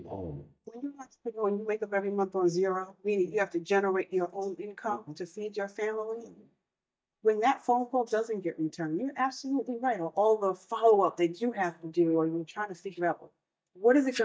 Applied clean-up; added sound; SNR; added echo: neural mask model DeepFilterNet 3.